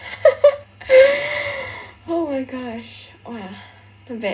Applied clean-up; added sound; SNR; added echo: none; none; none; reverberation time 0.2 s.